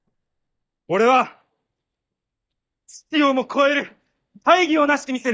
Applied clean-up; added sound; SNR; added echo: neural mask model DeepFilterNet 3.